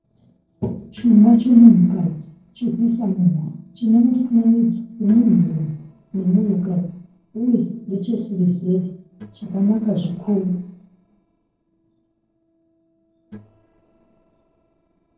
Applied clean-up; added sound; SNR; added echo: neural separator model SepFormer DNS4.